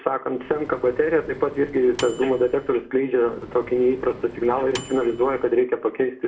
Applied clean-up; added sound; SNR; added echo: none; Microwave oven; 18 dB; reverberation time 0.7 s.